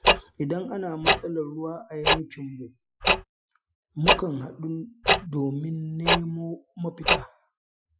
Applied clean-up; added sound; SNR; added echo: classical method Wiener filter.